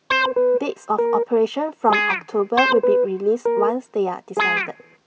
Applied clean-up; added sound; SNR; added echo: none; Guitar; -1 dB; none.